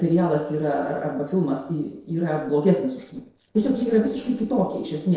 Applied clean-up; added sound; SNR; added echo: neural separator model SepFormer DNS4.